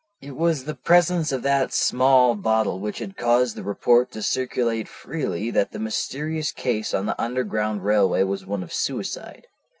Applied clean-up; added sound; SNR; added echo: none; none; none; none.